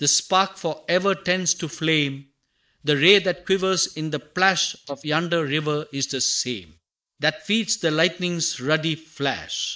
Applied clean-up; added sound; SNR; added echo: neural mask model Resemble Enhance denoiser.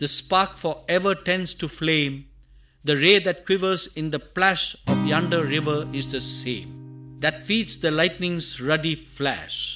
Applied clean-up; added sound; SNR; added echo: none; Acoustic guitar; 12 dB; none.